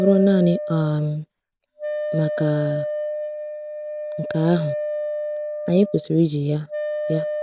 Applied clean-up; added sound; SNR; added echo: none; Wind instrument, woodwind instrument; 5 dB; none.